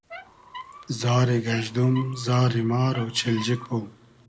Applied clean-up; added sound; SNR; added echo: none; Squeak; 19 dB; reverberation time 0.4 s.